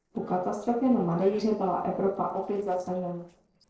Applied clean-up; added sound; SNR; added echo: neural separator model SepFormer DNS4.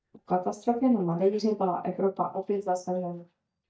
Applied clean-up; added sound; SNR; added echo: neural mask model DeepFilterNet 3.